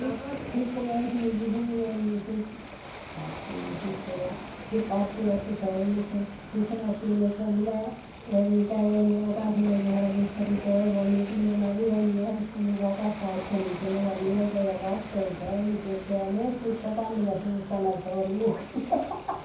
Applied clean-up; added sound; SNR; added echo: none; Waves, surf; 13 dB; reverberation time 0.6 s.